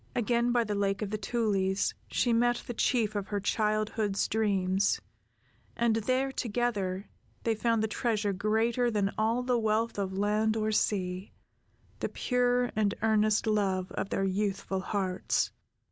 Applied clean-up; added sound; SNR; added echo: none; none; none; none.